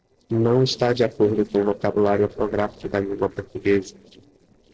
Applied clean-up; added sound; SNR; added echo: neural separator model SepFormer DNS4.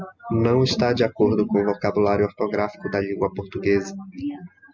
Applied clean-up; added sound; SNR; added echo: none; none; none; none.